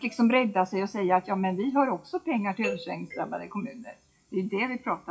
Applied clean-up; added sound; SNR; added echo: classical method WPE with log-MMSE.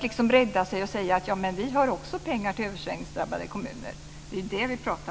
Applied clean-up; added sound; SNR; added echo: none; none; none; none.